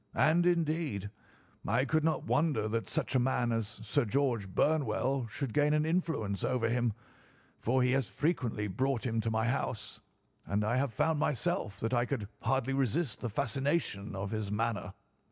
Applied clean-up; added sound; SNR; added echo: none; none; none; none.